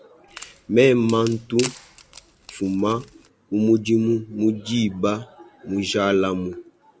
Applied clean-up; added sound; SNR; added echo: none; Wood; 17 dB; none.